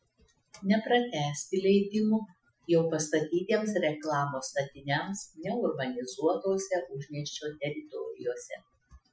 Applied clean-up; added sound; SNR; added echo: classical method Wiener filter.